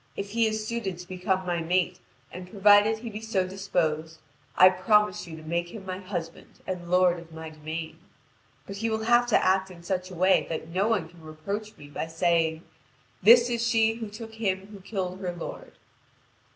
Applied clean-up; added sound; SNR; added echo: none; none; none; none.